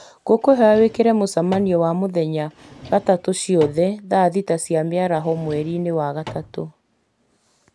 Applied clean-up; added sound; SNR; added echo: none; Drawer open or close; 20 dB; none.